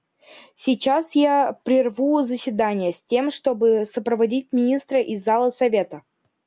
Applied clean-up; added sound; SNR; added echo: none; none; none; none.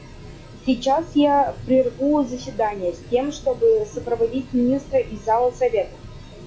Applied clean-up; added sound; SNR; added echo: classical method log-MMSE.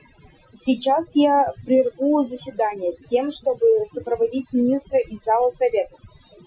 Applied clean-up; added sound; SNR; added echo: classical method Wiener filter.